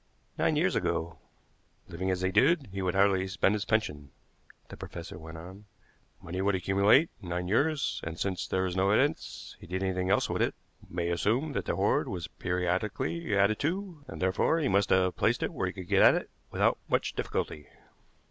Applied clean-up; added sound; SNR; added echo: none; none; none; none.